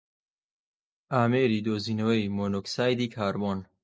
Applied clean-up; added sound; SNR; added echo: none; none; none; none.